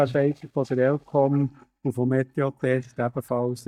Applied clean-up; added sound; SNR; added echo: neural mask model DeepFilterNet 3.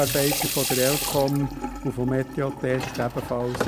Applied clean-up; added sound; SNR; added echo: none; Sink (filling or washing) / Water tap, faucet; 4 dB; none.